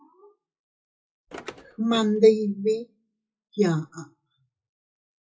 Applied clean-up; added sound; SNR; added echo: classical method WPE with log-MMSE.